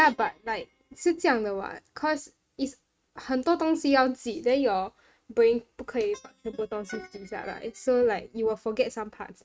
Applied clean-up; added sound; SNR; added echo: neural mask model RNNoise.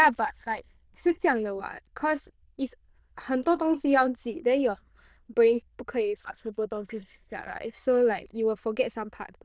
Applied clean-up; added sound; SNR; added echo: neural diffusion model UNIVERSE++.